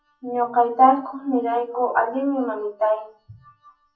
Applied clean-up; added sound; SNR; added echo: classical method WPE with log-MMSE.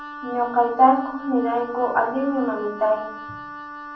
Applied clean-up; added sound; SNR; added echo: none; Wind instrument, woodwind instrument; 14 dB; reverberation time 0.6 s.